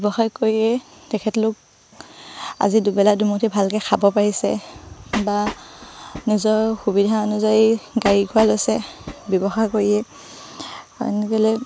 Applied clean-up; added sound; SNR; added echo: none; Train; 14 dB; none.